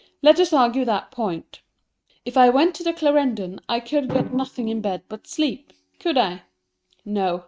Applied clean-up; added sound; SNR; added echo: neural mask model RNNoise.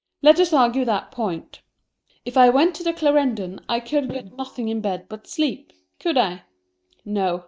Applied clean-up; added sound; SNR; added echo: neural mask model DeepFilterNet 3.